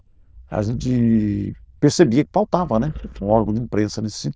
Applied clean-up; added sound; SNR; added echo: neural diffusion model UNIVERSE++.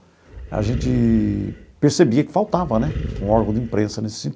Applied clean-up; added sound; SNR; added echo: none; Animal; 10 dB; none.